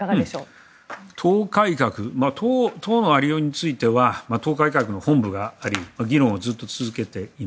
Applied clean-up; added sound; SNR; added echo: none; none; none; none.